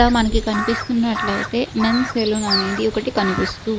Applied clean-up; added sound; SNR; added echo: none; Crow; 6 dB; none.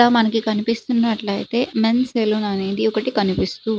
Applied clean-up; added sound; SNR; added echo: none; none; none; none.